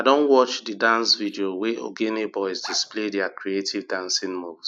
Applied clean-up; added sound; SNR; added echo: neural mask model Resemble Enhance denoiser.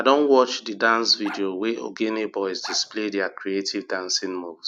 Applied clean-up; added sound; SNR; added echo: none; Bark; 18 dB; none.